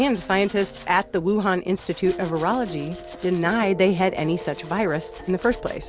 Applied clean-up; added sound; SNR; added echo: none; Domestic sounds, home sounds; 19 dB; none.